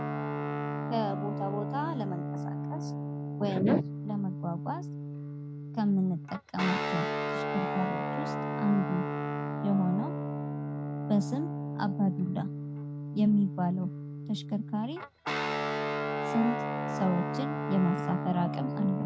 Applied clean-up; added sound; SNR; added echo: none; Guitar; 2 dB; none.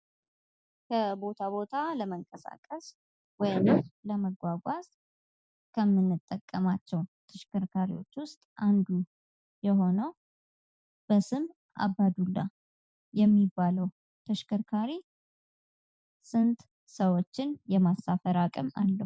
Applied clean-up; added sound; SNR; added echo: none; none; none; none.